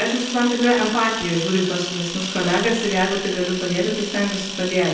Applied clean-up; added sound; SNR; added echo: none; Camera; 9 dB; reverberation time 0.9 s.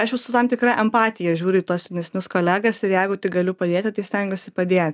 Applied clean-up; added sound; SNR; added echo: none; none; none; none.